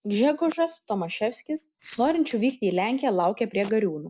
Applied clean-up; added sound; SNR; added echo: neural mask model Resemble Enhance denoiser.